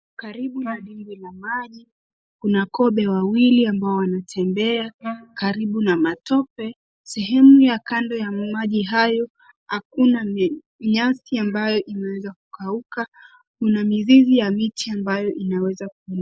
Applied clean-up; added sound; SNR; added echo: neural mask model Resemble Enhance denoiser.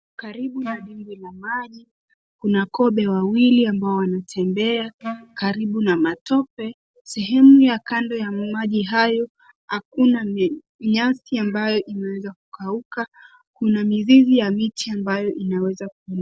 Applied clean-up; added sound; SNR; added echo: neural separator model SepFormer DNS4.